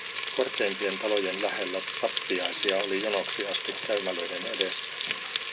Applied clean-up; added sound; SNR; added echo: none; Frying (food); -5 dB; none.